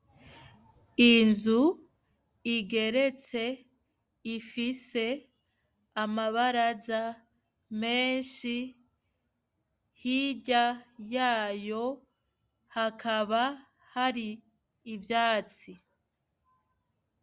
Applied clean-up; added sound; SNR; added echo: none; none; none; none.